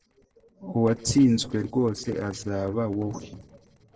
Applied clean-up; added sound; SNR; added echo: neural separator model SepFormer DNS4.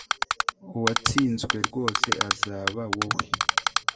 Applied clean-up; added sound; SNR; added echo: none; Typing; -4 dB; reverberation time 1.3 s.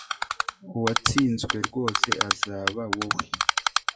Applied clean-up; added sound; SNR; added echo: classical method WPE with log-MMSE.